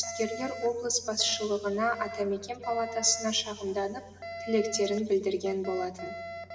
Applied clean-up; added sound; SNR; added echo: none; Alarm; 12 dB; reverberation time 1.9 s.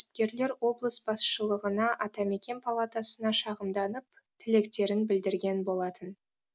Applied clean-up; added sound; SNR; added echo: none; none; none; none.